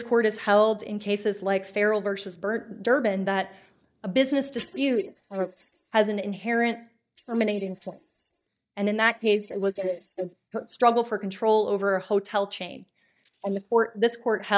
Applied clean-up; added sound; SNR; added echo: neural mask model DeepFilterNet 3.